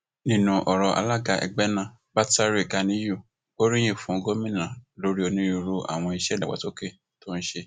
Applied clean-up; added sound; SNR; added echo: none; none; none; none.